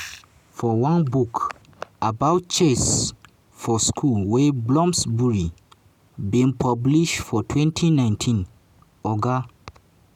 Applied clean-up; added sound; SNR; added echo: none; none; none; none.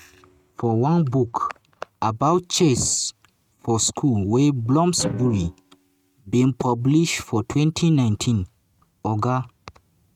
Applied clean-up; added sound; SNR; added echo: neural mask model RNNoise.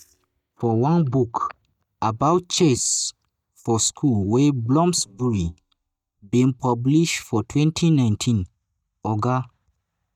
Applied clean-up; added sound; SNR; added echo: neural mask model DeepFilterNet 3.